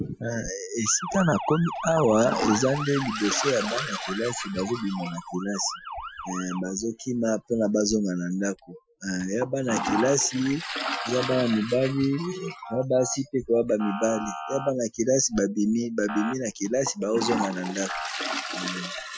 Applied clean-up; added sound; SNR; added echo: classical method Wiener filter.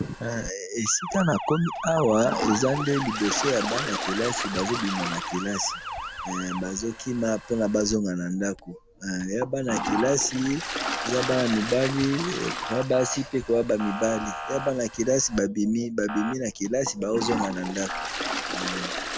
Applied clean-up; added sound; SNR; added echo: none; Toilet flush + Motor vehicle (road) / Siren; 6 dB; none.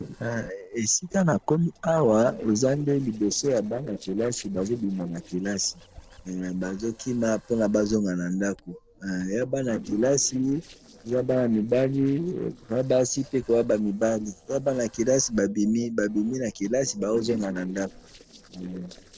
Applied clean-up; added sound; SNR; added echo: neural separator model SepFormer DNS4.